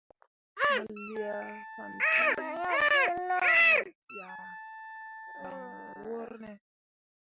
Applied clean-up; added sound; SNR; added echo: none; Wind instrument, woodwind instrument; 15 dB; none.